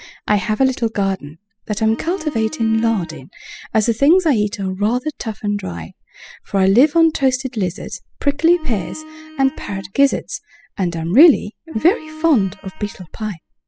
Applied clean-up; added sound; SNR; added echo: classical method spectral subtraction.